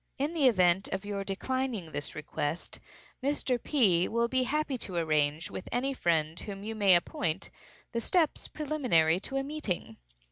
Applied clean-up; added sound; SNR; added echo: none; none; none; none.